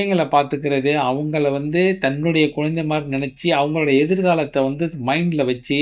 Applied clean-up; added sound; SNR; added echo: neural mask model DeepFilterNet 3.